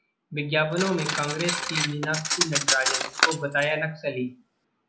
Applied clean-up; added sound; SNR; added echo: none; Cutlery, silverware; 0 dB; none.